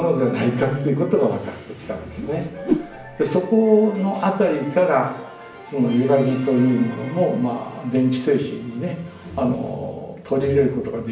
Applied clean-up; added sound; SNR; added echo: none; Whoosh, swoosh, swish; 6 dB; reverberation time 0.8 s.